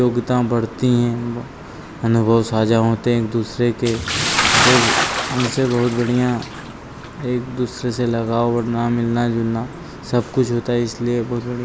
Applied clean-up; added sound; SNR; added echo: none; Bathtub (filling or washing) / Splash, splatter; 7 dB; none.